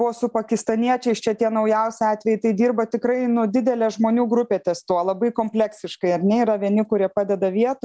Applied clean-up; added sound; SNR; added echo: none; none; none; none.